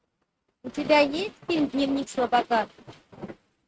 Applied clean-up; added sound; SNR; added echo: neural mask model RNNoise.